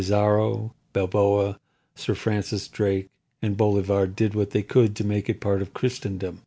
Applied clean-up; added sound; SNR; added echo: none; none; none; none.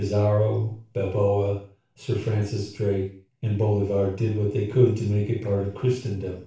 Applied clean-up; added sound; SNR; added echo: none; none; none; reverberation time 0.4 s.